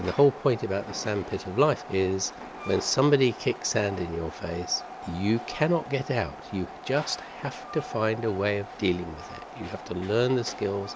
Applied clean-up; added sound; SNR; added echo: none; Train; 13 dB; none.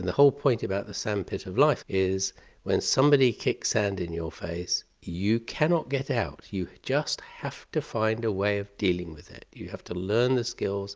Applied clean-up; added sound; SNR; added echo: none; none; none; none.